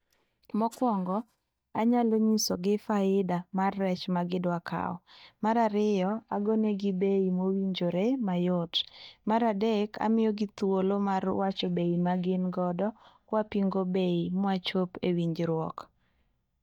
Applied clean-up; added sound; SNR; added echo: neural mask model DeepFilterNet 3.